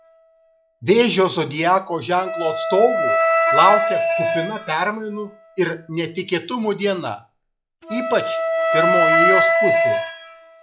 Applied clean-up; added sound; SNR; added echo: classical method log-MMSE.